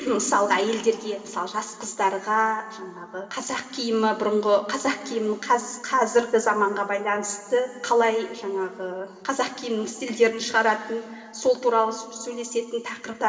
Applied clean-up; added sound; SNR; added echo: none; none; none; reverberation time 2.3 s.